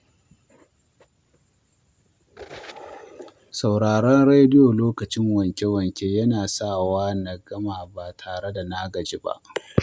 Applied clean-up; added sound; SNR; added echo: none; none; none; none.